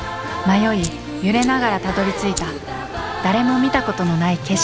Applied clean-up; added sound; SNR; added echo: none; Fire; 19 dB; none.